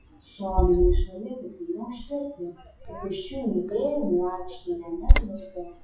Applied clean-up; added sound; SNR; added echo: classical method WPE with log-MMSE.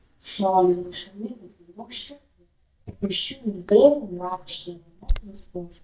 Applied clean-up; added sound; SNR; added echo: neural mask model DeepFilterNet 3.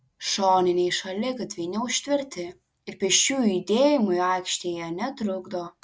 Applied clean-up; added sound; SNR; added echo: none; none; none; none.